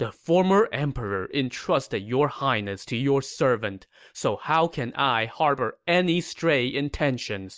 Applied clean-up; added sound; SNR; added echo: none; none; none; none.